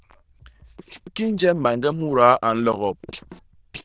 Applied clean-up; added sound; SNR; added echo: neural diffusion model UNIVERSE++.